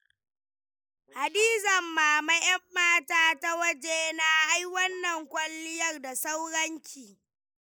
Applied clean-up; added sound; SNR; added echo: neural mask model Resemble Enhance denoiser.